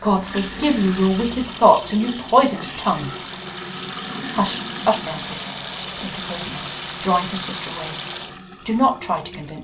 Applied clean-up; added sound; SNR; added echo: none; Sink (filling or washing) / Water tap, faucet; 6 dB; none.